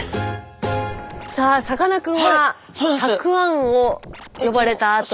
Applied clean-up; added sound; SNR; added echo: none; Scratching (performance technique); 18 dB; none.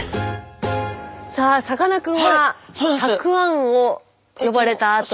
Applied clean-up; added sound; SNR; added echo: none; none; none; none.